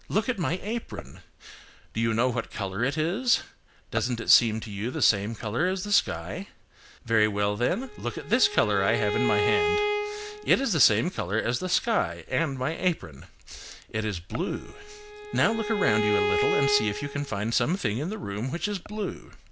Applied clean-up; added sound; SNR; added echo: none; Bowed string instrument; 2 dB; none.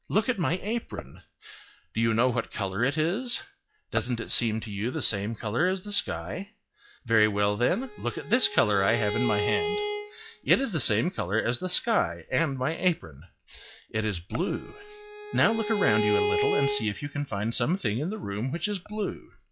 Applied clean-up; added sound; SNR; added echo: classical method log-MMSE.